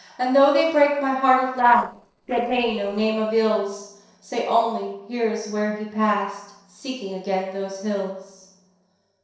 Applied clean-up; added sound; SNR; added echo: neural separator model SepFormer DNS4.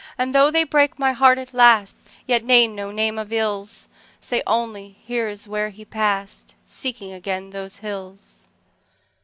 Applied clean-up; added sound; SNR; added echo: none; none; none; none.